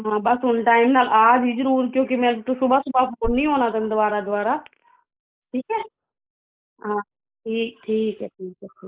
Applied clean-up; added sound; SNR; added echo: neural mask model Resemble Enhance denoiser.